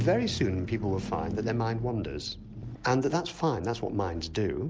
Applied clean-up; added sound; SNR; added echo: none; none; none; none.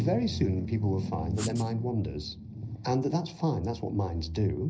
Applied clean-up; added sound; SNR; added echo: none; Writing; 14 dB; reverberation time 0.4 s.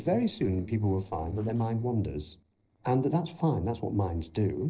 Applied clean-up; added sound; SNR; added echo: neural separator model SepFormer DNS4.